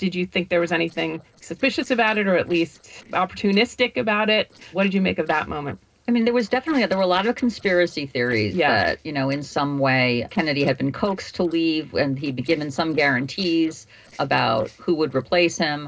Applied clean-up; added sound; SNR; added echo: neural separator model SepFormer DNS4.